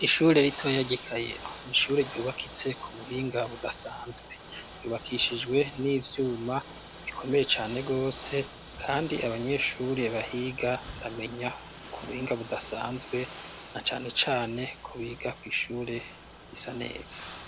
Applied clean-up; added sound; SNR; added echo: none; Ocean / Boat, Water vehicle; 14 dB; none.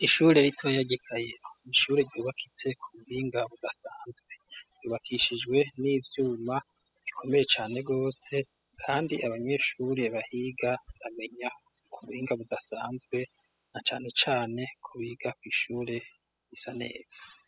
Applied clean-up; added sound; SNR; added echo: classical method spectral subtraction.